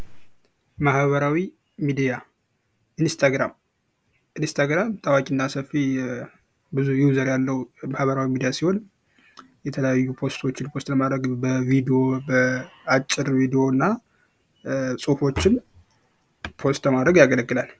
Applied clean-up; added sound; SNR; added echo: none; none; none; none.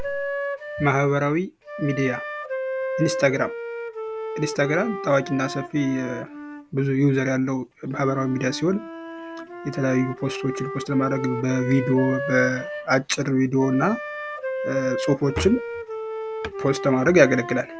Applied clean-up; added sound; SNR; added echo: none; Wind instrument, woodwind instrument; 8 dB; none.